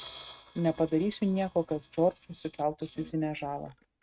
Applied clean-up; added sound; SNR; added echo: neural mask model RNNoise.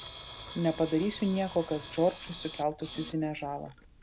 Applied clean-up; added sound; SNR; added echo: none; Camera; 9 dB; none.